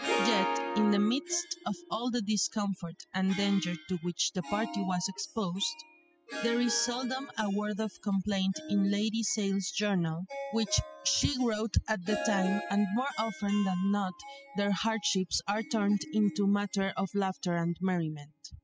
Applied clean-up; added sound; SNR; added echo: classical method spectral subtraction.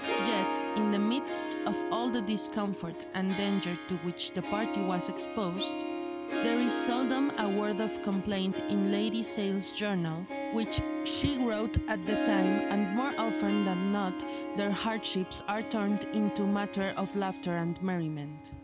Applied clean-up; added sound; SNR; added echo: none; Harp; 3 dB; none.